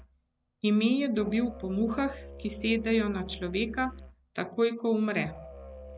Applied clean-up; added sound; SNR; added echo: none; Musical instrument; 17 dB; none.